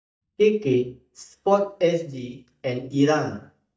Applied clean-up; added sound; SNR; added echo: neural mask model DeepFilterNet 3.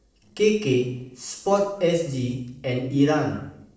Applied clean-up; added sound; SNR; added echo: neural separator model SepFormer DNS4.